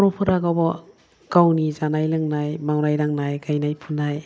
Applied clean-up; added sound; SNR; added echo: none; none; none; none.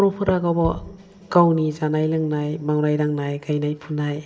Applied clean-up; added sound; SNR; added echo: none; Bass drum; 17 dB; reverberation time 2.3 s.